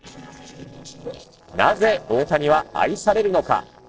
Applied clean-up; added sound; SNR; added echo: neural separator model SepFormer DNS4.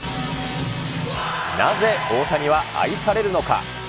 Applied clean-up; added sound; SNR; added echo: none; none; none; none.